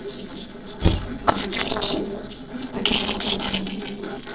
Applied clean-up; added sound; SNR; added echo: neural separator model SepFormer DNS4.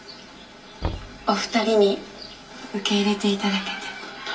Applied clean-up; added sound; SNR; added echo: none; Knock; 12 dB; reverberation time 0.3 s.